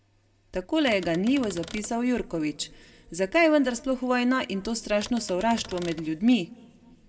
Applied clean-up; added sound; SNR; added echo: none; Typewriter; 18 dB; reverberation time 1.7 s.